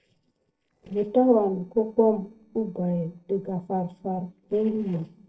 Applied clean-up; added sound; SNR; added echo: neural separator model SepFormer DNS4.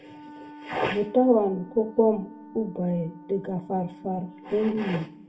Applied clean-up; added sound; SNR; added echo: none; Wind instrument, woodwind instrument; 19 dB; reverberation time 0.4 s.